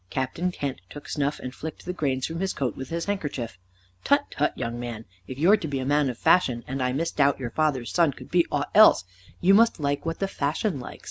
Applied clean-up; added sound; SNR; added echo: none; none; none; none.